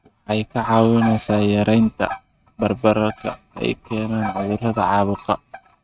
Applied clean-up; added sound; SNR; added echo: neural mask model RNNoise.